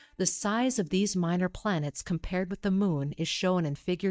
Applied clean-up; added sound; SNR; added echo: neural mask model DeepFilterNet 3.